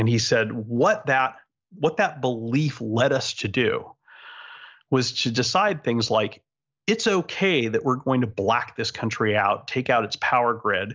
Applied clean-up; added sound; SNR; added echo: none; none; none; none.